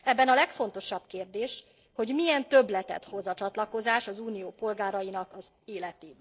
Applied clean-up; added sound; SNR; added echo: neural separator model SepFormer DNS4.